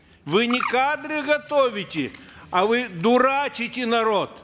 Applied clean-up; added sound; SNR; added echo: none; Bird; 16 dB; none.